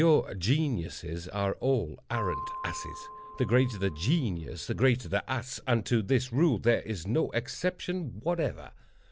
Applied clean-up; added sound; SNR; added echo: none; Percussion; 12 dB; none.